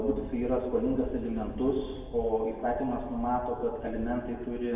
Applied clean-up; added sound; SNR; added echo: none; Camera; 11 dB; reverberation time 1.1 s.